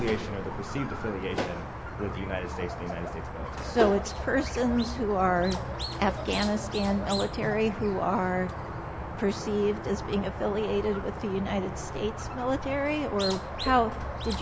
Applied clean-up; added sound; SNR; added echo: none; Squeak; 5 dB; none.